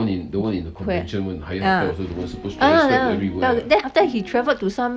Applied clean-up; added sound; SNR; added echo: none; Piano; 14 dB; none.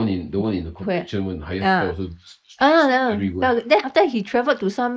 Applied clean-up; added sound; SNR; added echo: neural mask model Resemble Enhance denoiser.